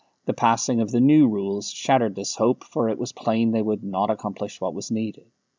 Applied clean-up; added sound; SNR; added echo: none; none; none; none.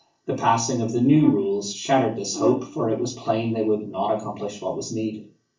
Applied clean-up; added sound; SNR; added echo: none; Brass instrument; 11 dB; reverberation time 0.3 s.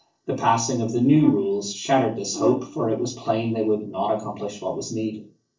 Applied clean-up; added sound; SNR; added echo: neural separator model SepFormer DNS4.